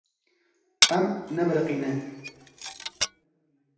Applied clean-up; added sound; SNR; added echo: none; Glass; -1 dB; reverberation time 0.9 s.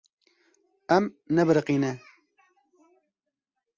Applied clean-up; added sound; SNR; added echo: none; none; none; none.